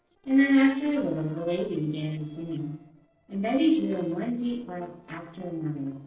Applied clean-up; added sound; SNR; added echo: neural separator model SepFormer DNS4.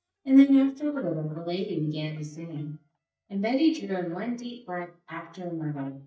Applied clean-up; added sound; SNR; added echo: neural mask model DeepFilterNet 3.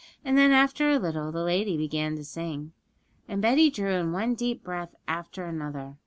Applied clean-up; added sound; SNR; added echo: none; none; none; none.